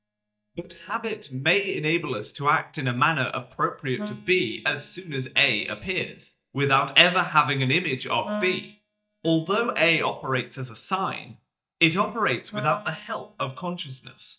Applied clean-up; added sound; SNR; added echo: neural mask model DeepFilterNet 3.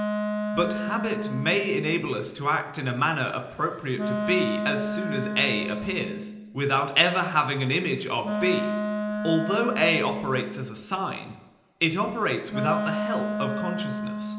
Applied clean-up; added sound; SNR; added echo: none; Wind instrument, woodwind instrument; 4 dB; reverberation time 0.9 s.